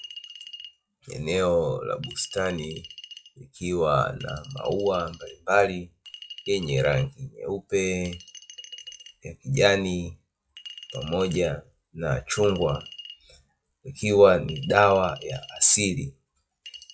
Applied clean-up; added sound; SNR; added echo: classical method log-MMSE.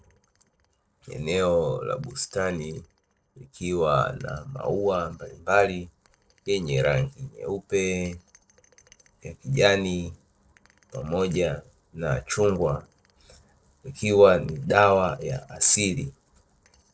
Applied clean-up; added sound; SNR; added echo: neural separator model SepFormer DNS4.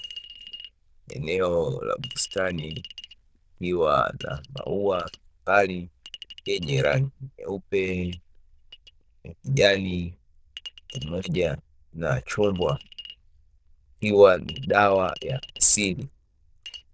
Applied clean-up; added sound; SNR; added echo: neural diffusion model UNIVERSE++.